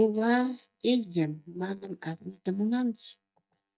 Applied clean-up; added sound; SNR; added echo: neural mask model DeepFilterNet 3.